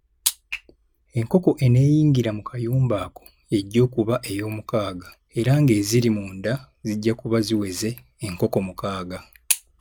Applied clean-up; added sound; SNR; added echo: none; none; none; none.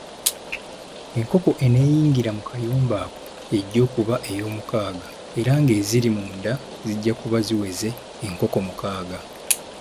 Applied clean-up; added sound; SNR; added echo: none; Rain; 16 dB; none.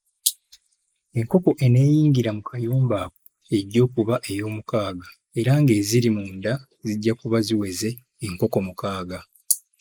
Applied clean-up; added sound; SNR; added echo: neural mask model Resemble Enhance denoiser.